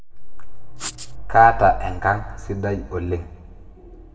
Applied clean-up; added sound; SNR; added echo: none; Writing; 14 dB; reverberation time 1.0 s.